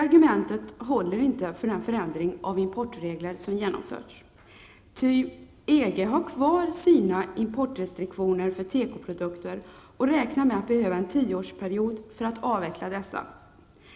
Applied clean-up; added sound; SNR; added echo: none; none; none; none.